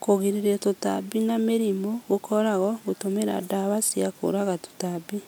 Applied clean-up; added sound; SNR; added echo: none; none; none; none.